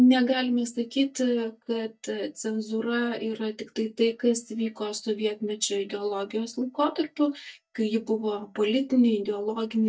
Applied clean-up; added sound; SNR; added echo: neural mask model DeepFilterNet 3.